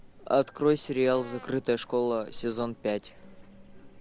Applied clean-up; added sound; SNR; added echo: none; Brass instrument + Rain; 19 dB; none.